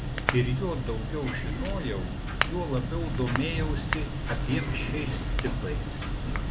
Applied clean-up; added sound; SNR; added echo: none; Crack / Crackle; -2 dB; none.